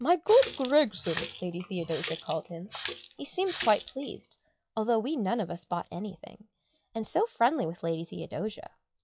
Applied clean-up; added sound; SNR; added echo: classical method log-MMSE.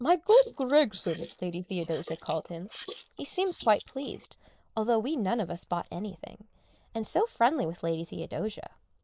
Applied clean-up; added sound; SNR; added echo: neural mask model Resemble Enhance denoiser.